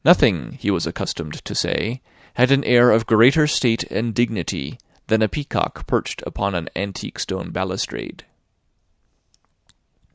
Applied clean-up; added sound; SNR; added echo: none; none; none; none.